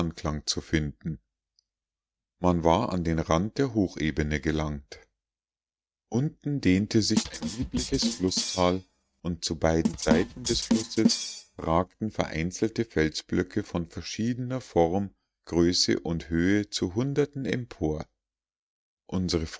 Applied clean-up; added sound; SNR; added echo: neural mask model RNNoise.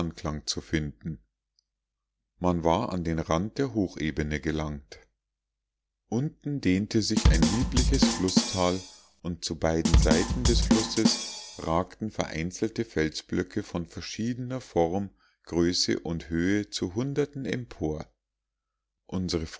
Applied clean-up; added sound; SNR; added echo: none; Drum kit; -4 dB; none.